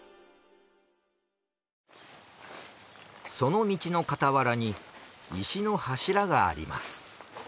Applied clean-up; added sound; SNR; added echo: none; none; none; none.